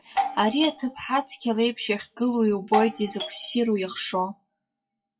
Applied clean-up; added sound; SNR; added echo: classical method WPE with log-MMSE.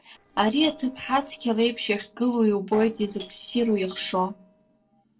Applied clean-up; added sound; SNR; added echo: neural separator model SepFormer DNS4.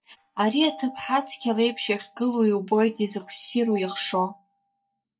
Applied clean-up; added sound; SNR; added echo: neural mask model DeepFilterNet 3.